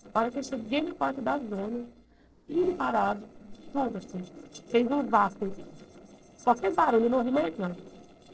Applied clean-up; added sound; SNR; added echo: neural separator model SepFormer DNS4.